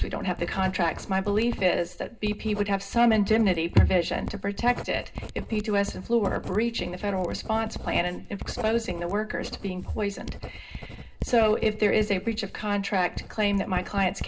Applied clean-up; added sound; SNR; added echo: none; Writing; 10 dB; reverberation time 0.2 s.